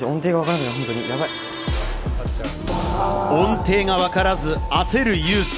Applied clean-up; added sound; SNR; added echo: none; Squeak; 14 dB; none.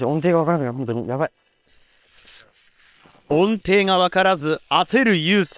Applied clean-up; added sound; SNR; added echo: neural separator model SepFormer WHAM!.